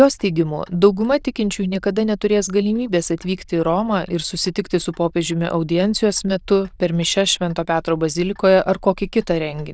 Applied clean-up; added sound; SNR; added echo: neural diffusion model UNIVERSE++.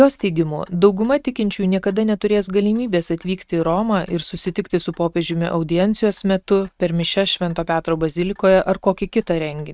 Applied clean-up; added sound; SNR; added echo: neural mask model RNNoise.